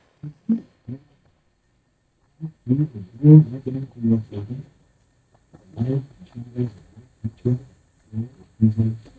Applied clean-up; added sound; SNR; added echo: neural mask model DeepFilterNet 3.